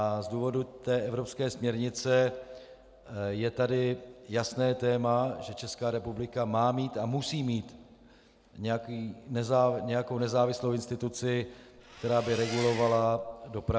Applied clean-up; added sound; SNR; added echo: none; Engine; 12 dB; none.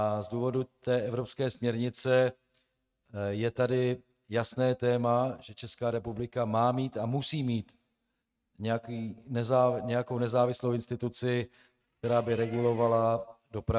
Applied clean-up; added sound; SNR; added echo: neural mask model RNNoise.